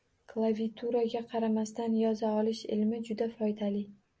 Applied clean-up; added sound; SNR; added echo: none; none; none; none.